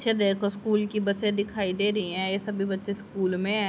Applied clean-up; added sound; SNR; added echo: none; none; none; none.